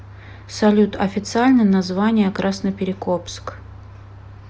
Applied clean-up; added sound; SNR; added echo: none; none; none; none.